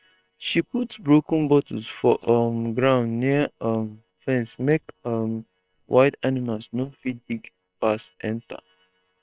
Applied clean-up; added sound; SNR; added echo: neural separator model SepFormer WHAM!.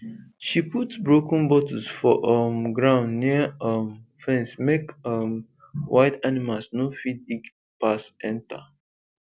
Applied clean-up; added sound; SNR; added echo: none; none; none; none.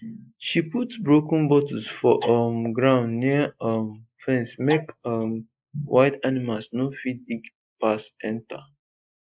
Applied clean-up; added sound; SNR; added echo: neural mask model Resemble Enhance denoiser.